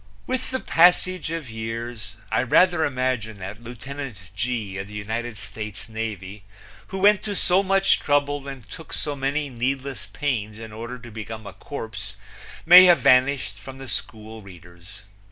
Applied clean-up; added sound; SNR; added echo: none; none; none; none.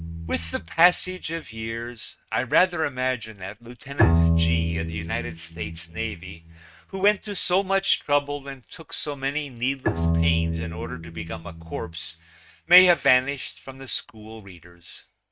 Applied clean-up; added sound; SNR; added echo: neural mask model RNNoise.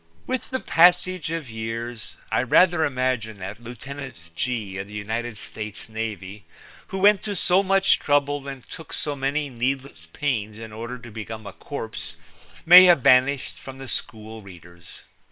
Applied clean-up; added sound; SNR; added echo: neural separator model SepFormer WHAM!.